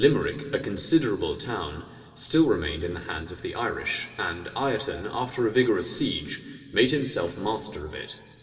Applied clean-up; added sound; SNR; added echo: none; none; none; reverberation time 2.2 s.